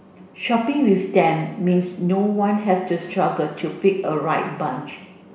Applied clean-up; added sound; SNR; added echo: none; none; none; reverberation time 1.1 s.